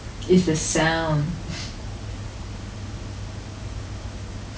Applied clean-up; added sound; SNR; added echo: none; none; none; none.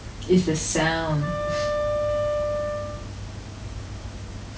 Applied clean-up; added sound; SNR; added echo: none; Wind instrument, woodwind instrument; 1 dB; none.